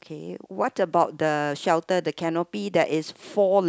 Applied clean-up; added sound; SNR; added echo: none; none; none; none.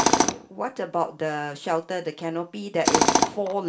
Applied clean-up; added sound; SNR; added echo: none; Tools; -3 dB; reverberation time 0.3 s.